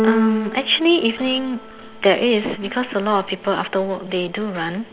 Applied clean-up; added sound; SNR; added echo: none; Keyboard (musical); 9 dB; none.